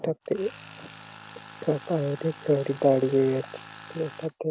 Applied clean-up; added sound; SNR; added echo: none; Tools; 17 dB; none.